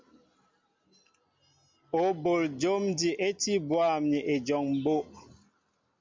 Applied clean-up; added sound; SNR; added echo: none; none; none; none.